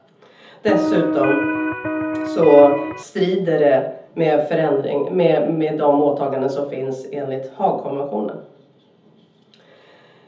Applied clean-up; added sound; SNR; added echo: none; Electric guitar; 2 dB; reverberation time 0.7 s.